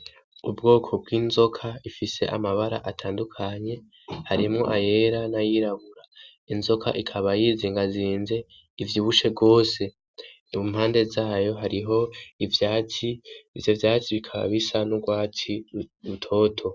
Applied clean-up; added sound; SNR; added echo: none; none; none; none.